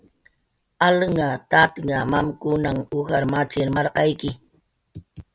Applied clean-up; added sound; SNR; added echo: none; none; none; none.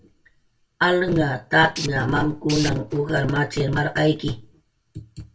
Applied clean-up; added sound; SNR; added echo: none; Tools; 13 dB; reverberation time 0.2 s.